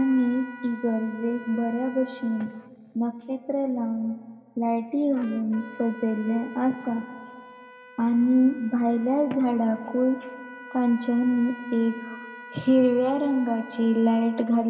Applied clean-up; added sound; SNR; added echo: none; Trumpet; 19 dB; reverberation time 2.3 s.